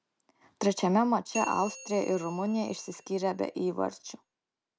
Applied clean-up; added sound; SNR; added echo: none; Bell; 15 dB; none.